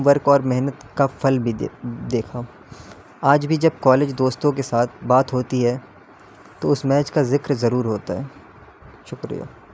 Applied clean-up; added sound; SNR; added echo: none; none; none; none.